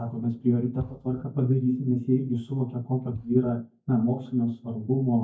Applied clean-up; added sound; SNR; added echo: neural mask model DeepFilterNet 3.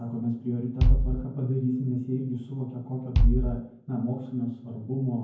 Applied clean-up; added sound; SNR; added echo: none; Bass drum; -3 dB; reverberation time 0.9 s.